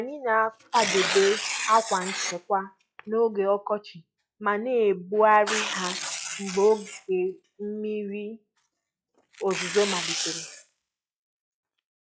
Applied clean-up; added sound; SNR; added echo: classical method log-MMSE.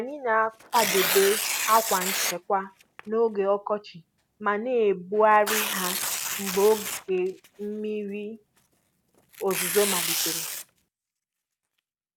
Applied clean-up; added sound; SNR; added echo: none; Tearing; 5 dB; none.